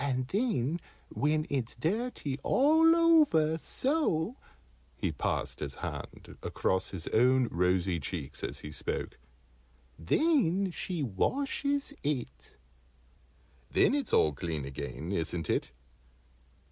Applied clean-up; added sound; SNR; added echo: none; none; none; none.